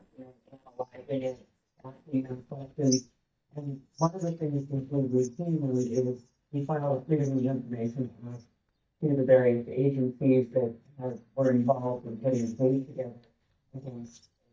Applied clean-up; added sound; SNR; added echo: neural mask model DeepFilterNet 3.